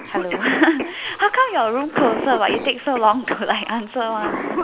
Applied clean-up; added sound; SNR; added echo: none; Cough; 8 dB; none.